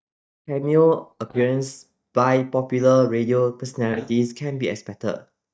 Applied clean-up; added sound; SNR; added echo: neural mask model DeepFilterNet 3.